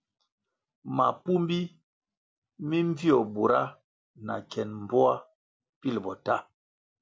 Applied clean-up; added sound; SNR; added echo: none; none; none; none.